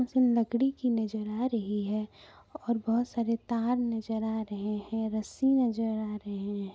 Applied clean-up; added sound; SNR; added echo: none; none; none; none.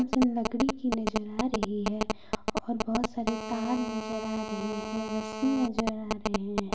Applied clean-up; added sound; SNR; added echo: none; Telephone; 2 dB; reverberation time 0.7 s.